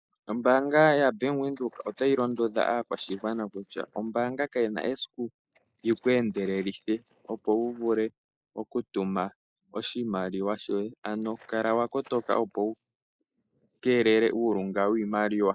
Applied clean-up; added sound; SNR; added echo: neural mask model Resemble Enhance denoiser.